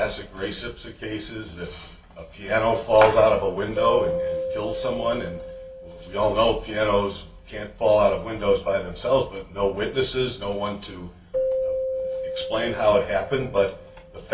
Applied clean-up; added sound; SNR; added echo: none; Keyboard (musical); 9 dB; reverberation time 0.3 s.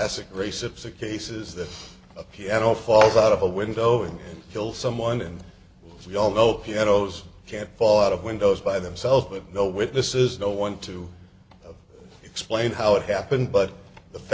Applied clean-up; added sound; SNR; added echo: none; none; none; none.